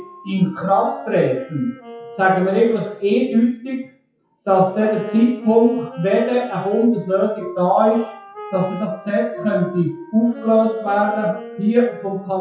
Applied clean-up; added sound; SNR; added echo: classical method WPE with log-MMSE.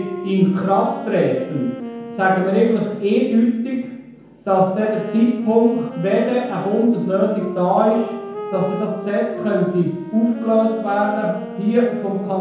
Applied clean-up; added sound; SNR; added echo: none; Wind instrument, woodwind instrument; 13 dB; reverberation time 0.9 s.